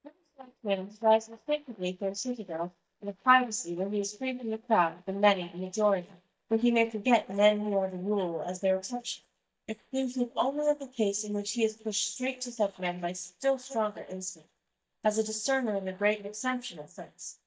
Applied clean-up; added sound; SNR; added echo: neural mask model DeepFilterNet 3.